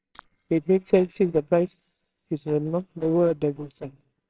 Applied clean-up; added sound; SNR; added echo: neural separator model SepFormer WHAMR!.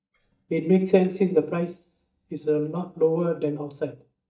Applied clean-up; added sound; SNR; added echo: neural mask model DeepFilterNet 3.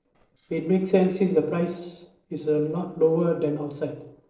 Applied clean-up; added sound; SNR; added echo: neural separator model SepFormer DNS4.